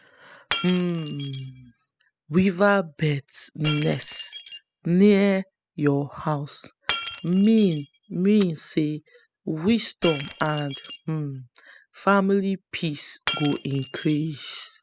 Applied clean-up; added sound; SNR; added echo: classical method spectral subtraction.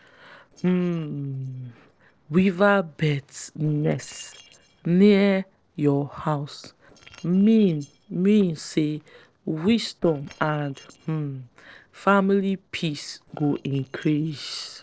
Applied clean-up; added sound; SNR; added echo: neural separator model SepFormer DNS4.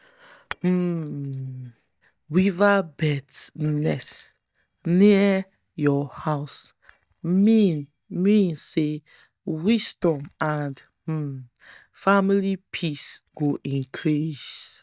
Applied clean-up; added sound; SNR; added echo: neural mask model DeepFilterNet 3.